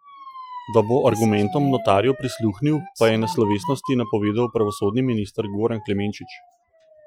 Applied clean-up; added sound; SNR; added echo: classical method Wiener filter.